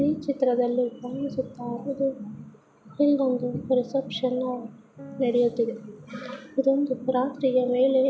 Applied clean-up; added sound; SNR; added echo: none; Piano; 18 dB; none.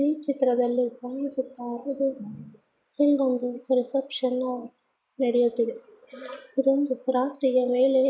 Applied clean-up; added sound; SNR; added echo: neural mask model Resemble Enhance denoiser.